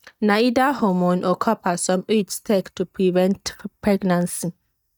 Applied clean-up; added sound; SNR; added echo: neural mask model DeepFilterNet 3.